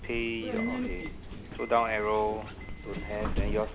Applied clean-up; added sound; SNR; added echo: none; Subway, metro, underground; 3 dB; none.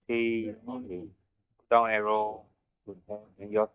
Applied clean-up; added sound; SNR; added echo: neural mask model DeepFilterNet 3.